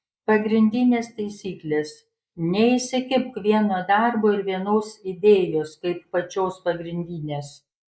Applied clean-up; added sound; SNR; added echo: neural mask model Resemble Enhance denoiser.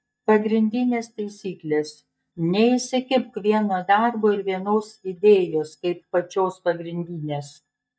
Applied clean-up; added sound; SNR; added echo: neural mask model DeepFilterNet 3.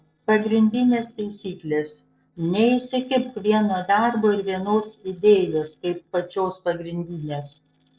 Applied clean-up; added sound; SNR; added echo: neural separator model SepFormer DNS4.